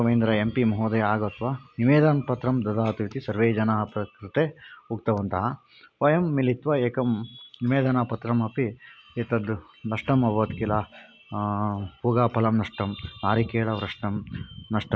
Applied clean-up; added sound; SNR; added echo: none; none; none; none.